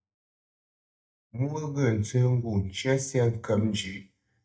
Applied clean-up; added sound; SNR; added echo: neural mask model DeepFilterNet 3.